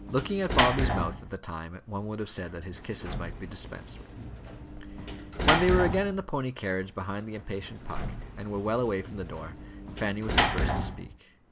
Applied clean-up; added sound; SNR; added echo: none; Sliding door / Slam; 1 dB; none.